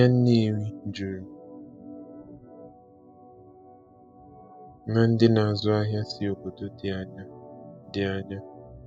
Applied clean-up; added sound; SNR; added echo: none; Organ; 18 dB; none.